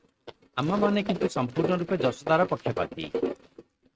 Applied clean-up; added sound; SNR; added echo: neural mask model RNNoise.